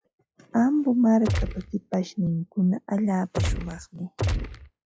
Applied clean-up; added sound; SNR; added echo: classical method log-MMSE.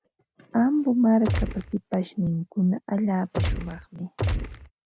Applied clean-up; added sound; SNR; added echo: none; Gunshot, gunfire; 2 dB; none.